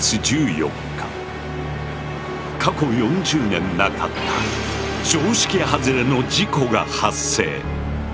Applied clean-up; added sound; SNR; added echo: none; Piano; 19 dB; none.